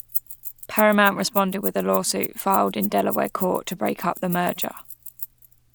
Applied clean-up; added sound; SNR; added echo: none; Keys jangling; 9 dB; none.